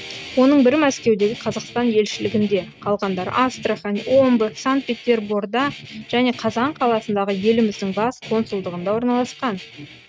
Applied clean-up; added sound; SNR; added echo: neural mask model RNNoise.